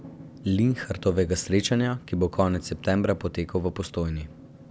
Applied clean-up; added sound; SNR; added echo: none; Drum; 19 dB; none.